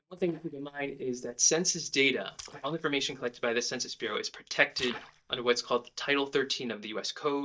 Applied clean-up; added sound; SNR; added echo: neural mask model DeepFilterNet 3.